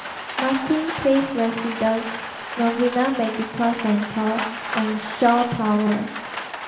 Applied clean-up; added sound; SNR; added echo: none; Rain; 8 dB; reverberation time 1.0 s.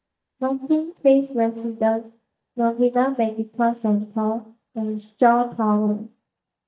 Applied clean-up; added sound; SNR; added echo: neural mask model DeepFilterNet 3.